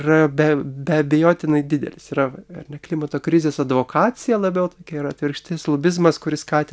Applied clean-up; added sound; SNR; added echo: none; none; none; none.